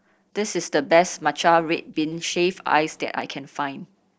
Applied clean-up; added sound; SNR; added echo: neural separator model SepFormer DNS4.